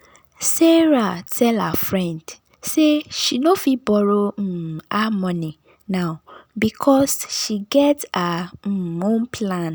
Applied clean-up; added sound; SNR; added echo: none; none; none; none.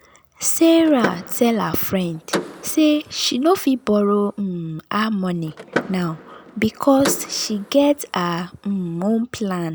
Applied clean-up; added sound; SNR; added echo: none; Door / Car; 12 dB; none.